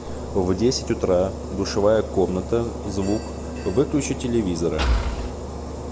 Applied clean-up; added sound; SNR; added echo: none; Engine / Car; 2 dB; none.